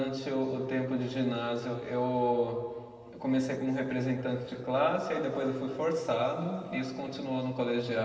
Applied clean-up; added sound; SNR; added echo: none; none; none; reverberation time 2.4 s.